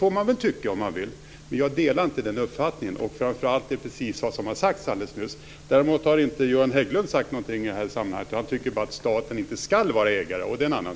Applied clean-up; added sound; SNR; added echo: none; none; none; none.